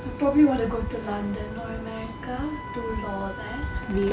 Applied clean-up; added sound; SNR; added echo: none; Wind instrument, woodwind instrument; 13 dB; none.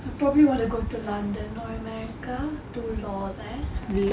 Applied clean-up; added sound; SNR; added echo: none; none; none; none.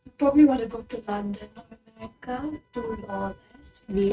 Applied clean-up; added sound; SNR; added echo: neural mask model RNNoise.